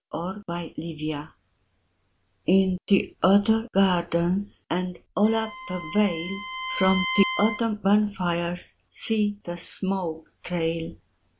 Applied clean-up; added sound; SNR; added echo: none; Bowed string instrument; 8 dB; none.